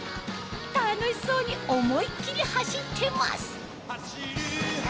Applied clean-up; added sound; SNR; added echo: none; none; none; none.